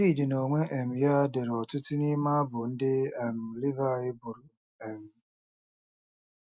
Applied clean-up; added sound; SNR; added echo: none; none; none; none.